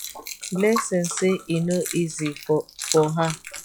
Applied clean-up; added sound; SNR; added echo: classical method log-MMSE.